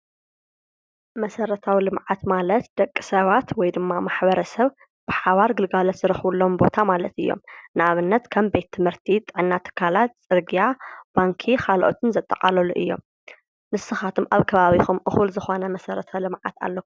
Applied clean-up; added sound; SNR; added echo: none; none; none; none.